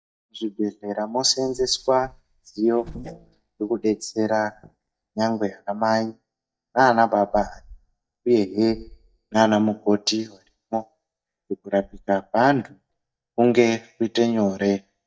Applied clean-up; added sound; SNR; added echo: neural mask model DeepFilterNet 3.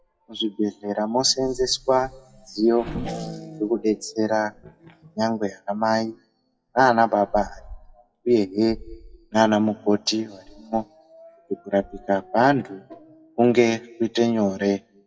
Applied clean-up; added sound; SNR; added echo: classical method WPE with log-MMSE.